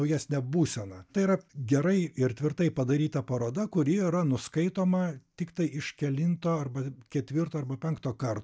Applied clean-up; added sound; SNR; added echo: none; none; none; none.